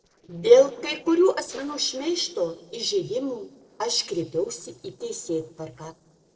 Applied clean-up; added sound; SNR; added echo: neural separator model SepFormer DNS4.